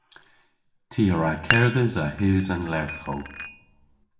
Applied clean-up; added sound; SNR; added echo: none; Dishes, pots, and pans; 7 dB; reverberation time 0.8 s.